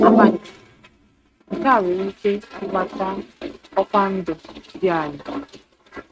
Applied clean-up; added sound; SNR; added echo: neural mask model RNNoise.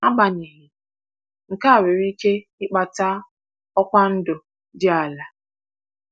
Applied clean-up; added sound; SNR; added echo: none; none; none; none.